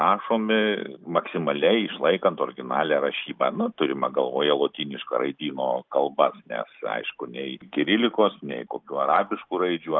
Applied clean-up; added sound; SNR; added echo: neural mask model Resemble Enhance denoiser.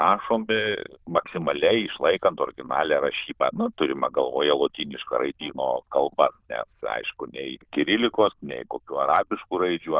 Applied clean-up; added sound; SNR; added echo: neural diffusion model UNIVERSE++.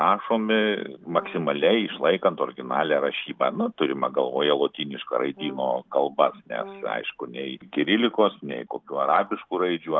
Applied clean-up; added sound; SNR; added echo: neural separator model SepFormer DNS4.